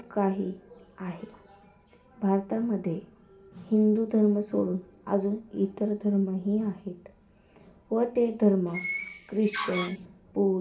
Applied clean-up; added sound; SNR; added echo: none; Door; 7 dB; reverberation time 0.8 s.